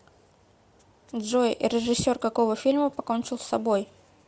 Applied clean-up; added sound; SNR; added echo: none; none; none; none.